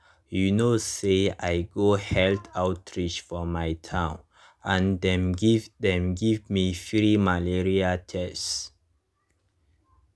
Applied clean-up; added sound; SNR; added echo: none; none; none; none.